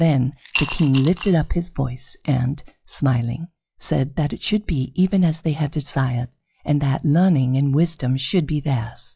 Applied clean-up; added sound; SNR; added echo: classical method log-MMSE.